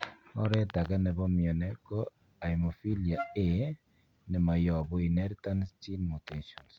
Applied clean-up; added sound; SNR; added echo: none; Wind instrument, woodwind instrument; 10 dB; none.